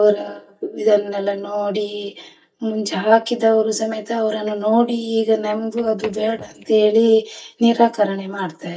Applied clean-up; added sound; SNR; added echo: neural mask model DeepFilterNet 3.